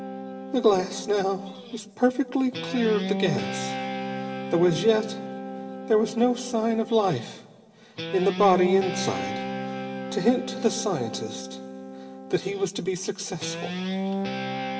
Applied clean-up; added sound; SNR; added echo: none; Guitar; 6 dB; reverberation time 1.7 s.